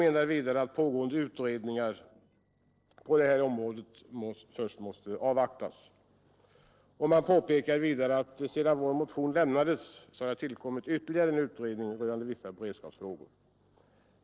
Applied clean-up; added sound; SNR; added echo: neural separator model SepFormer DNS4.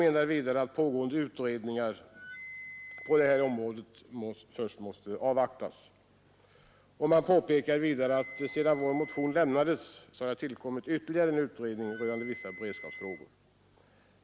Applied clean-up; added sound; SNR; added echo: none; Wind instrument, woodwind instrument; 18 dB; none.